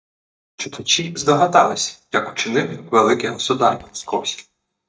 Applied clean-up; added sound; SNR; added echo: neural mask model DeepFilterNet 3.